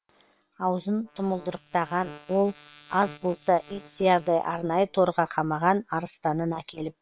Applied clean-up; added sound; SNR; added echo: neural separator model SepFormer WHAM!.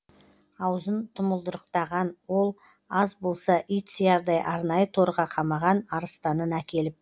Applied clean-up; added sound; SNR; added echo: none; none; none; none.